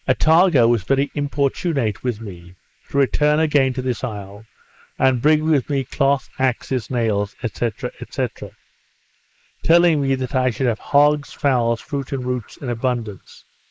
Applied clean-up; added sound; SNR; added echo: neural mask model Resemble Enhance denoiser.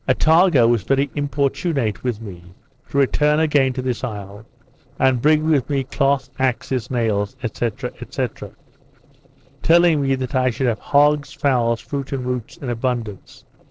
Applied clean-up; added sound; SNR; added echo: neural separator model SepFormer DNS4.